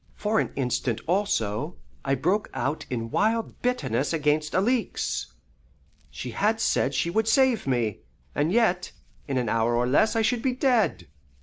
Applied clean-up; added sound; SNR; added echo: none; Hands; 19 dB; none.